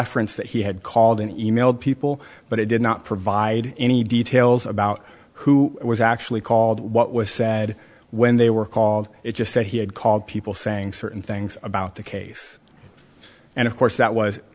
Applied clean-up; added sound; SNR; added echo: none; none; none; none.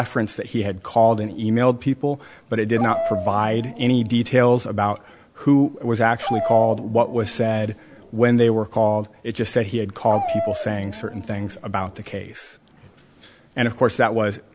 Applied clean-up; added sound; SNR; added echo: none; Dog; 9 dB; none.